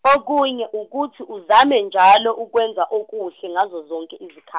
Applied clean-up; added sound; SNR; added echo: none; none; none; none.